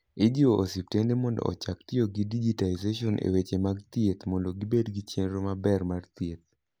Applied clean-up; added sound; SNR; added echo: none; none; none; none.